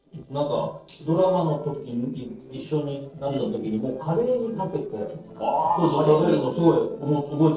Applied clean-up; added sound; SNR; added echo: neural separator model SepFormer DNS4.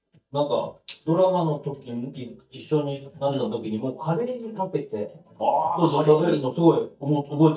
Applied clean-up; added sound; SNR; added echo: neural mask model DeepFilterNet 3.